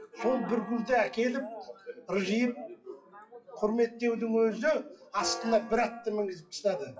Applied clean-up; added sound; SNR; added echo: classical method WPE with log-MMSE.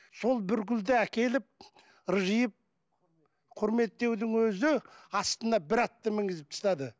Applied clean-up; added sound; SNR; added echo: none; none; none; none.